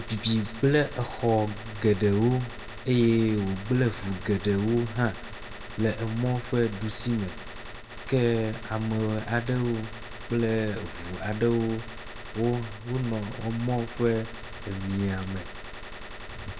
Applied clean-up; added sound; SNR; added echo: none; Gunshot, gunfire; 10 dB; reverberation time 1.3 s.